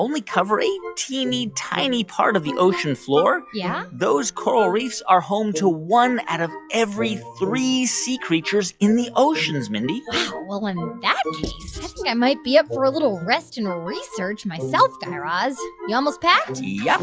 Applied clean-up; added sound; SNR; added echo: classical method log-MMSE.